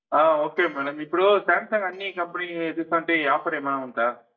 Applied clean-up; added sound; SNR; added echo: neural mask model DeepFilterNet 3.